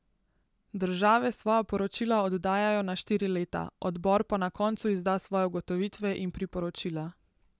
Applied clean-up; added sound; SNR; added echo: none; none; none; none.